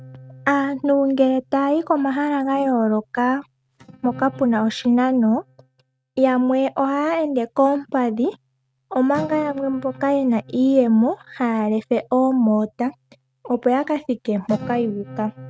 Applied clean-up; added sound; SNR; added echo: neural mask model RNNoise.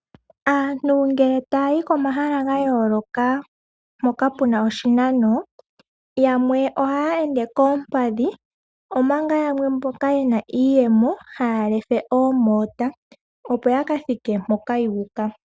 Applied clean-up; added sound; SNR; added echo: none; none; none; none.